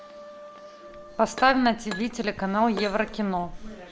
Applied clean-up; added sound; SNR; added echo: none; Glass; 16 dB; none.